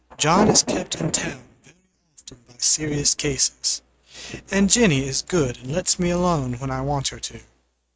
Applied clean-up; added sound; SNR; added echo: neural mask model RNNoise.